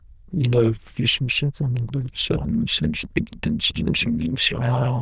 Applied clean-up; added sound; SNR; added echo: neural diffusion model UNIVERSE++.